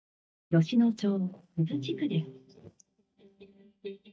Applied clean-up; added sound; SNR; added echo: neural mask model DeepFilterNet 3.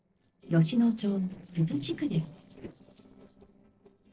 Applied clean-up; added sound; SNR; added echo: neural separator model SepFormer DNS4.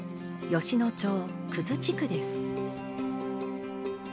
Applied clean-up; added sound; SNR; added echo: none; none; none; none.